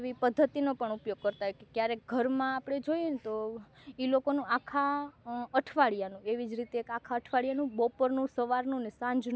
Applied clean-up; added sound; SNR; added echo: none; none; none; none.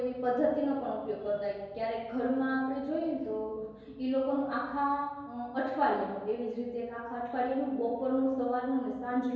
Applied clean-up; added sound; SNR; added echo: none; none; none; reverberation time 1.2 s.